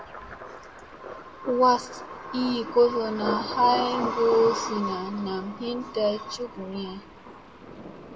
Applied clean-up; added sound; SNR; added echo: none; Thunder; 11 dB; reverberation time 0.4 s.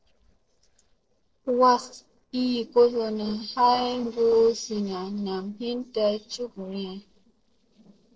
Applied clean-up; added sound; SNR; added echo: neural separator model SepFormer DNS4.